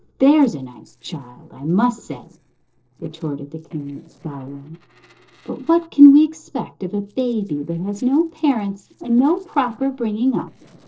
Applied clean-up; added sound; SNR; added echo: neural separator model SepFormer DNS4.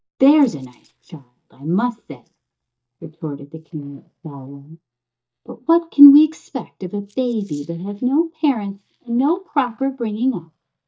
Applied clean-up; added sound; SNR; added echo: neural mask model DeepFilterNet 3.